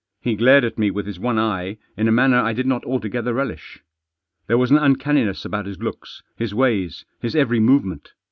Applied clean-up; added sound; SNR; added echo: none; none; none; none.